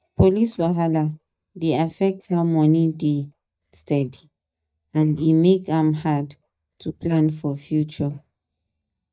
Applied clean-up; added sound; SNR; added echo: neural mask model DeepFilterNet 3.